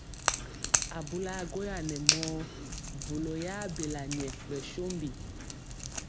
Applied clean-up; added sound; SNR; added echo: none; Crack / Crackle; -3 dB; none.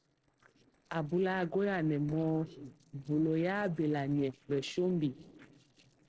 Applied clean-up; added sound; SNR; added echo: neural separator model SepFormer DNS4.